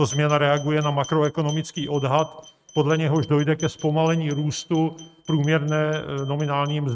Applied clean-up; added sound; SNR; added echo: neural mask model RNNoise.